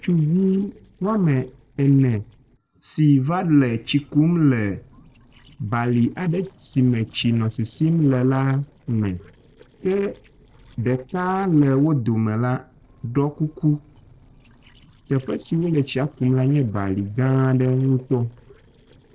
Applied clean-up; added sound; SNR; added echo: neural separator model SepFormer DNS4.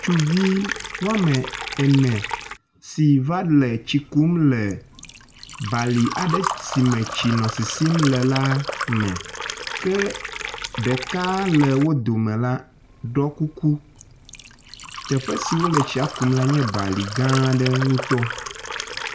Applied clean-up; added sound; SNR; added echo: none; Liquid; 9 dB; reverberation time 0.3 s.